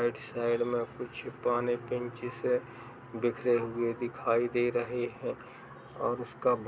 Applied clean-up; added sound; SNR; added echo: none; none; none; none.